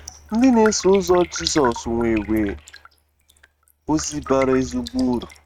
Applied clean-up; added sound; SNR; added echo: neural mask model RNNoise.